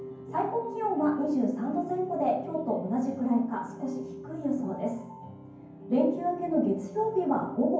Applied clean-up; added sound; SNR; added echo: none; none; none; reverberation time 0.9 s.